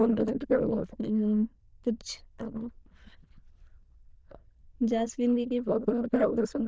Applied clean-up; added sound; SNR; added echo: neural diffusion model UNIVERSE++.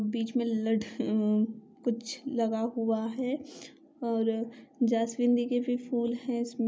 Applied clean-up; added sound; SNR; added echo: none; none; none; none.